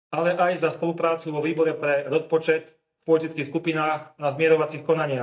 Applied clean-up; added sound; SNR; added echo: neural mask model DeepFilterNet 3.